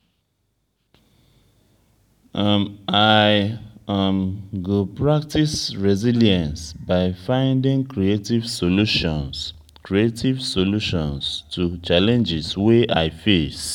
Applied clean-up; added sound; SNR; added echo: none; none; none; none.